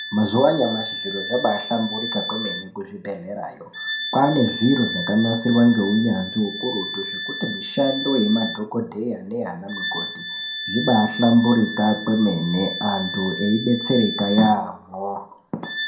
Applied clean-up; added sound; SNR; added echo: none; Wind instrument, woodwind instrument; 8 dB; reverberation time 0.4 s.